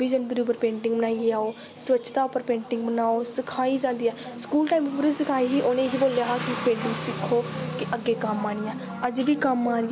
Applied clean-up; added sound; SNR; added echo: none; none; none; none.